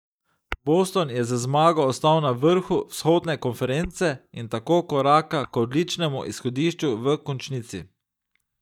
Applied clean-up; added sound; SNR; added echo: neural mask model DeepFilterNet 3.